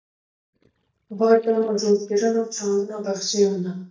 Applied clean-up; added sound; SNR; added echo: neural mask model DeepFilterNet 3.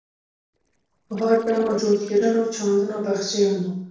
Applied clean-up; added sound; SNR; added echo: neural separator model SepFormer DNS4.